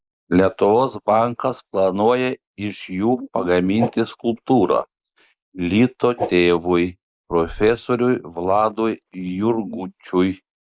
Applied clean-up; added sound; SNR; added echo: neural mask model Resemble Enhance denoiser.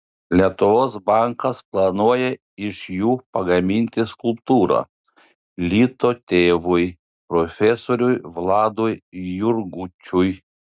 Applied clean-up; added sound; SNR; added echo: none; none; none; none.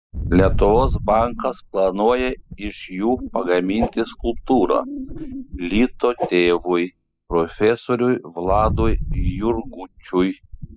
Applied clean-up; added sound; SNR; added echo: classical method spectral subtraction.